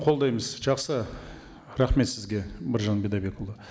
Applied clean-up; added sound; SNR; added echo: none; none; none; none.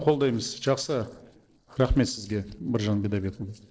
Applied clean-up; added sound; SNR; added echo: neural separator model SepFormer DNS4.